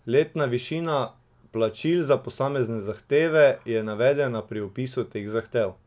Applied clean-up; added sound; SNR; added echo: none; none; none; none.